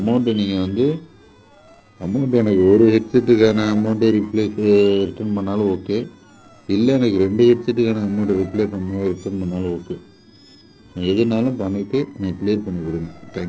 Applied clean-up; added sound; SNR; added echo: neural separator model SepFormer DNS4.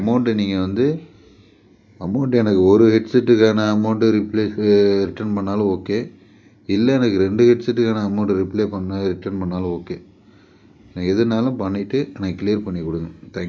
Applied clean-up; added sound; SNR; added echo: neural mask model Resemble Enhance denoiser.